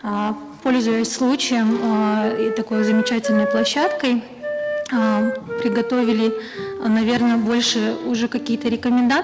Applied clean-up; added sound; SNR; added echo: none; Wind instrument, woodwind instrument; 8 dB; none.